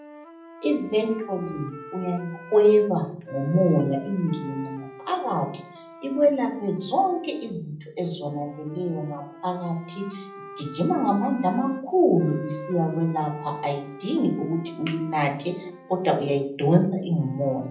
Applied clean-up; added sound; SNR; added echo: none; Wind instrument, woodwind instrument; 18 dB; reverberation time 0.6 s.